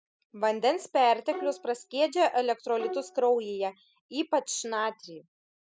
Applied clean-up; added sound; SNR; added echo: none; Bowed string instrument; 12 dB; none.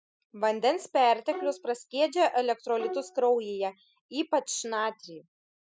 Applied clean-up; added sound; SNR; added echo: classical method Wiener filter.